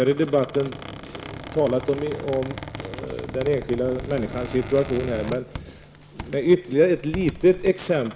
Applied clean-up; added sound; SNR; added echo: none; Squeak; 12 dB; none.